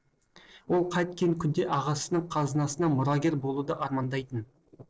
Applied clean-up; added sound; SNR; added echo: neural separator model SepFormer DNS4.